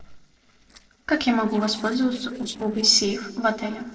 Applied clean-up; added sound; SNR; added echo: neural separator model SepFormer DNS4.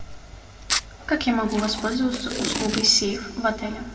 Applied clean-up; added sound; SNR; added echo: none; Packing tape, duct tape; 8 dB; reverberation time 1.5 s.